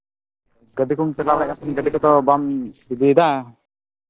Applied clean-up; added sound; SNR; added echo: neural separator model SepFormer DNS4.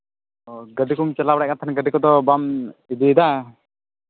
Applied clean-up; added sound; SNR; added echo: none; none; none; none.